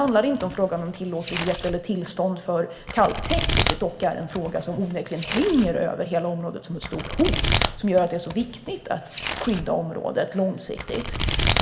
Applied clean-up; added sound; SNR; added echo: none; Domestic sounds, home sounds; 4 dB; reverberation time 0.7 s.